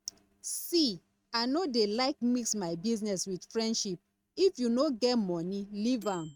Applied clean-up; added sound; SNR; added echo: neural mask model RNNoise.